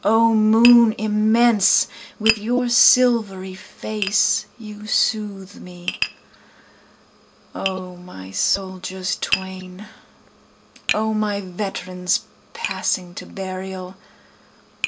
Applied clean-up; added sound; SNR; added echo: none; Tap; 11 dB; none.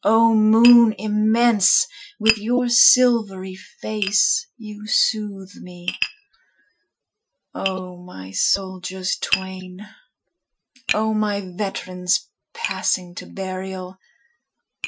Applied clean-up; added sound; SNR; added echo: classical method Wiener filter.